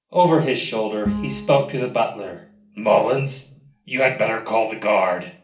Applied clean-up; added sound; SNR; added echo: none; Bowed string instrument; 13 dB; reverberation time 0.4 s.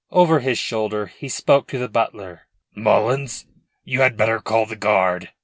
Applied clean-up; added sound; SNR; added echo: none; none; none; none.